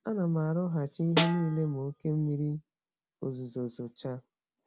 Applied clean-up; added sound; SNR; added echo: none; Snare drum; 4 dB; none.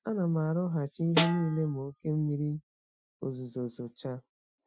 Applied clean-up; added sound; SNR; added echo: classical method Wiener filter.